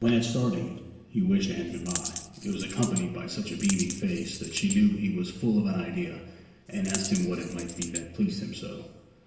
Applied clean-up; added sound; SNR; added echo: none; Coin (dropping); 9 dB; reverberation time 1.1 s.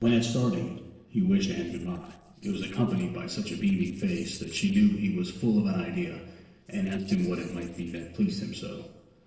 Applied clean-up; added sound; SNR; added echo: neural separator model SepFormer DNS4.